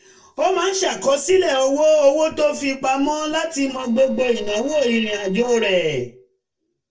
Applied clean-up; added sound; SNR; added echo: neural separator model SepFormer DNS4.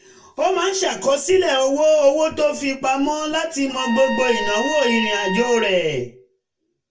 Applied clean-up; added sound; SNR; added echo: none; Trumpet; 8 dB; reverberation time 0.2 s.